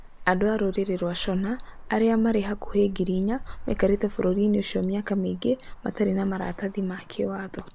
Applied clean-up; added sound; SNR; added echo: none; Traffic noise, roadway noise; 12 dB; none.